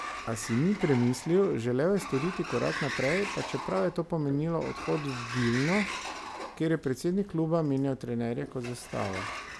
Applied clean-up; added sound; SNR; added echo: none; Sliding door; 10 dB; none.